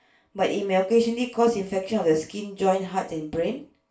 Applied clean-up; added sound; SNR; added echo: none; none; none; reverberation time 0.3 s.